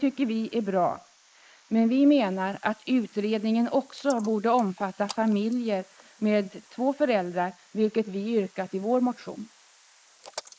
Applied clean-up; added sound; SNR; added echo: neural mask model Resemble Enhance denoiser.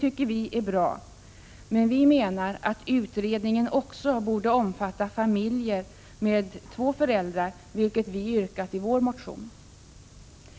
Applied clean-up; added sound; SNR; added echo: none; none; none; none.